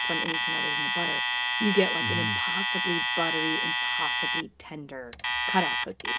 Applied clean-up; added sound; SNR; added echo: none; Alarm; -4 dB; reverberation time 0.3 s.